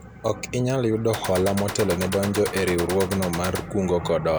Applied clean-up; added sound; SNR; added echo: none; Gunshot, gunfire; 9 dB; none.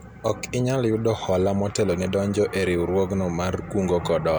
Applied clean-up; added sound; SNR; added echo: none; none; none; none.